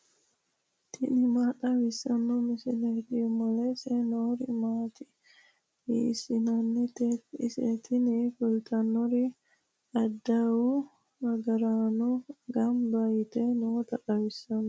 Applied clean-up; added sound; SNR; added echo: none; none; none; none.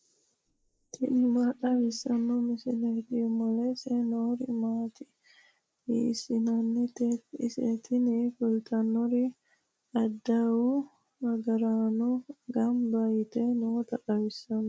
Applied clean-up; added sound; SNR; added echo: neural mask model Resemble Enhance denoiser.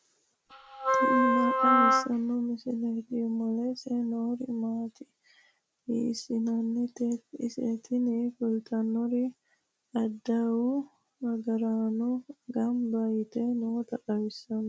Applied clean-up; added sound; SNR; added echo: none; Wind instrument, woodwind instrument; -5 dB; none.